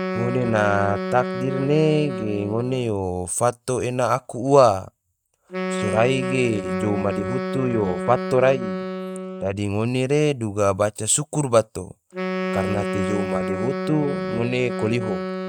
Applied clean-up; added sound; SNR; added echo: neural mask model RNNoise.